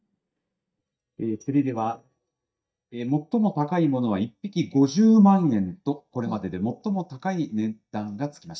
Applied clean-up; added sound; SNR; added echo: neural mask model DeepFilterNet 3.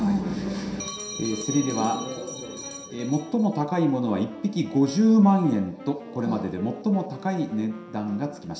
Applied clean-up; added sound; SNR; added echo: none; Wind instrument, woodwind instrument; 18 dB; reverberation time 0.7 s.